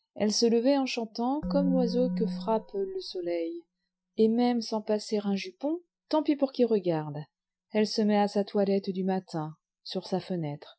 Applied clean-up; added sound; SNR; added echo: classical method Wiener filter.